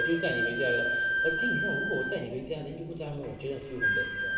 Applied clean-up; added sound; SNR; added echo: none; Wind instrument, woodwind instrument; -2 dB; reverberation time 2.5 s.